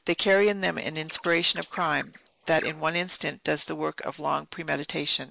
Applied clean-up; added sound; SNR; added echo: neural mask model Resemble Enhance denoiser.